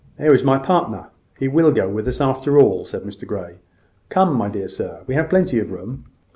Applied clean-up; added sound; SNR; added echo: none; none; none; none.